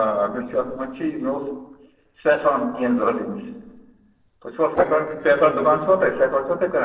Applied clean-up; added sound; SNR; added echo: neural separator model SepFormer DNS4.